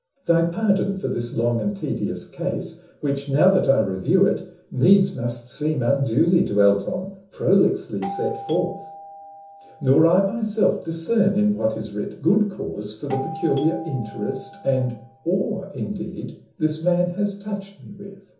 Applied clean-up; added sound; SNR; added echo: none; Doorbell; 14 dB; reverberation time 0.6 s.